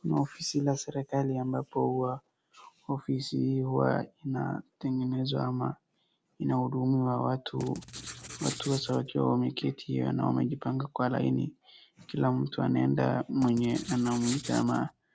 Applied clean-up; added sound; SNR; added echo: none; Writing; 12 dB; none.